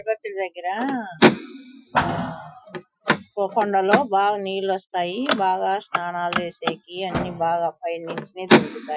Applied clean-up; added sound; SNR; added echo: classical method Wiener filter.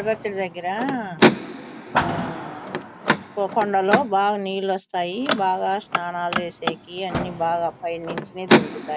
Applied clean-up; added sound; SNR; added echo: none; Car; 0 dB; none.